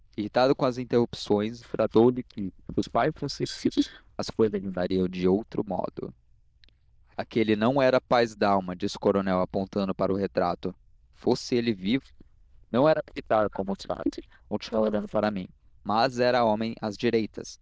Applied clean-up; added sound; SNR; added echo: neural diffusion model UNIVERSE++.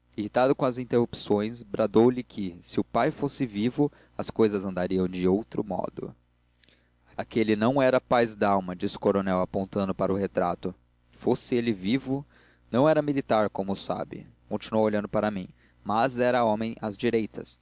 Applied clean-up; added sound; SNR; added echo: none; none; none; none.